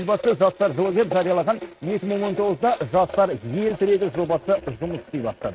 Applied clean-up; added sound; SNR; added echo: neural mask model RNNoise.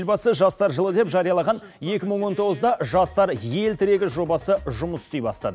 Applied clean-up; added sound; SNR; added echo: none; none; none; none.